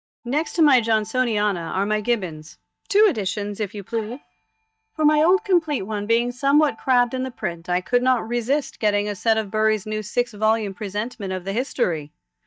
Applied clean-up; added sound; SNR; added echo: neural mask model DeepFilterNet 3.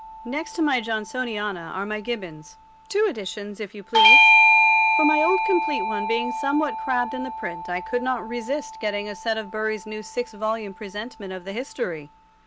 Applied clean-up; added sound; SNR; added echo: none; Bell / Doorbell; -3 dB; none.